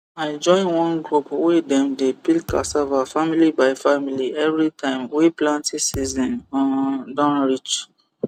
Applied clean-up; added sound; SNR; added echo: none; Thump, thud; 19 dB; none.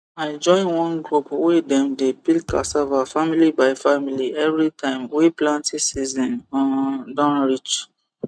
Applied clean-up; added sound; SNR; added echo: neural mask model DeepFilterNet 3.